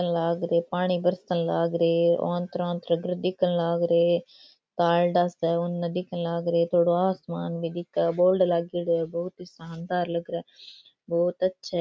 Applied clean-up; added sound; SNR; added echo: none; none; none; none.